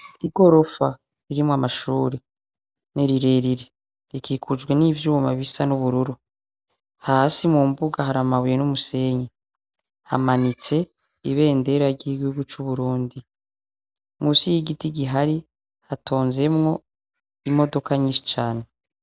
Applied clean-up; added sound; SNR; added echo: none; none; none; none.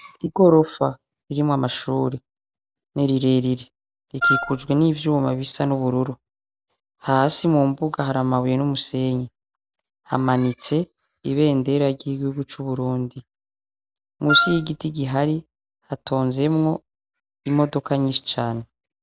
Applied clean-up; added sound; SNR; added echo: none; Wind instrument, woodwind instrument; 0 dB; none.